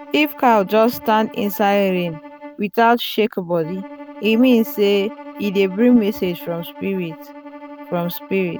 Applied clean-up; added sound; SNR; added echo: none; Bowed string instrument; 18 dB; none.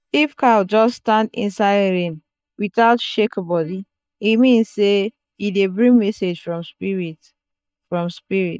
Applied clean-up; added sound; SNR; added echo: neural mask model DeepFilterNet 3.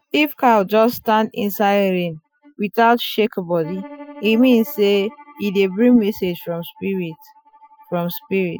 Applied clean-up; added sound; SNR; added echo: classical method Wiener filter.